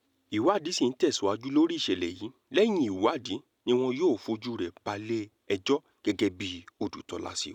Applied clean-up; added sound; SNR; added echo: none; none; none; none.